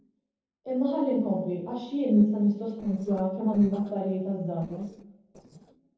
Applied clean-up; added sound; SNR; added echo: neural separator model SepFormer DNS4.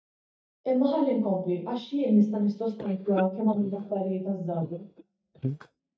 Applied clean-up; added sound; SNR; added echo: neural mask model DeepFilterNet 3.